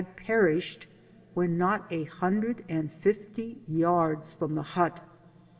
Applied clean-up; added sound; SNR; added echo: none; none; none; reverberation time 2.3 s.